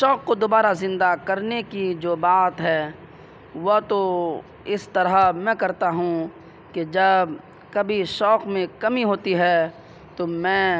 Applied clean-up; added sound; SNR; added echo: none; none; none; none.